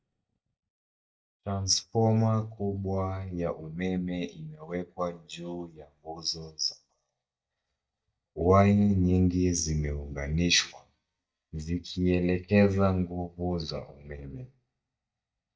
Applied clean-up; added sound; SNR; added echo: neural mask model DeepFilterNet 3.